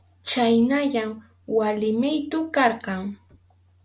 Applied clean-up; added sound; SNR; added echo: none; none; none; none.